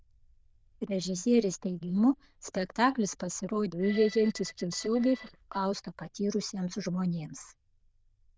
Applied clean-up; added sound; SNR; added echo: neural diffusion model UNIVERSE++.